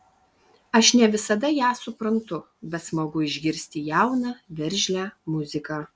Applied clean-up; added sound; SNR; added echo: none; none; none; none.